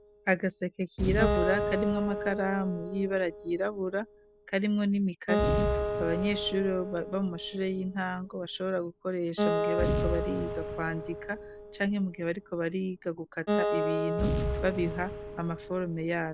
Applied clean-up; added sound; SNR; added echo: none; Boom + Acoustic guitar; 1 dB; none.